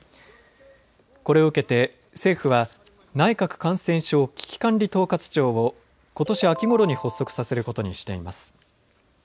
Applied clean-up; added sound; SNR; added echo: none; Ringtone; 12 dB; none.